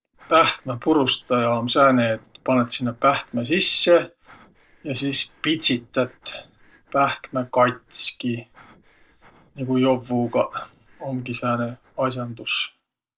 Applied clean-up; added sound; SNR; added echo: neural separator model SepFormer DNS4.